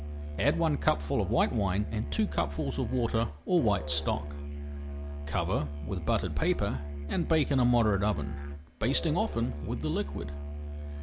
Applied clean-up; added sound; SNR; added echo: none; Musical instrument; 6 dB; none.